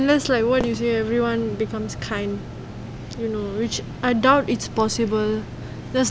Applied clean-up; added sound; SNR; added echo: none; Fireworks; 16 dB; none.